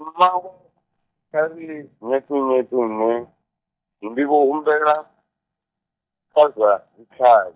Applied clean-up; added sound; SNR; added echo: neural mask model DeepFilterNet 3.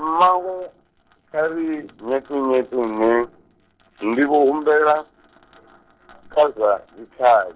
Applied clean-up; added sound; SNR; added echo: neural separator model SepFormer DNS4.